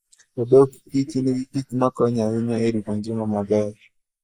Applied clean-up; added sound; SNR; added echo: neural mask model Resemble Enhance denoiser.